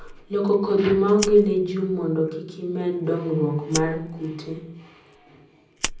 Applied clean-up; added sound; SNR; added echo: none; Fire; 14 dB; reverberation time 0.6 s.